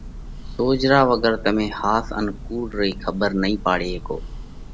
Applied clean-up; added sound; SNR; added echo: none; Church bell; 12 dB; none.